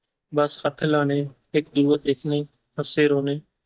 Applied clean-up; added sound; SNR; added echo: neural mask model DeepFilterNet 3.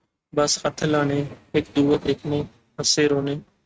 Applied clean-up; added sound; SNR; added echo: neural mask model RNNoise.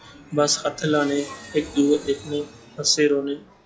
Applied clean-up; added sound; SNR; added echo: classical method log-MMSE.